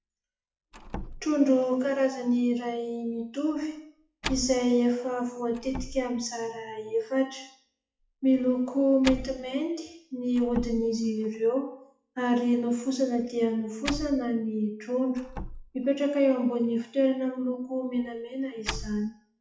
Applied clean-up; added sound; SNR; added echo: classical method WPE with log-MMSE.